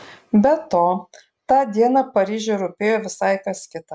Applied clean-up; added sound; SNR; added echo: none; none; none; none.